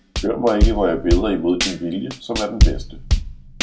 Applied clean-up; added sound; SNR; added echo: none; Drum / Drum kit; -2 dB; reverberation time 0.2 s.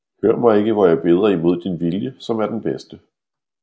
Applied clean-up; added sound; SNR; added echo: none; none; none; none.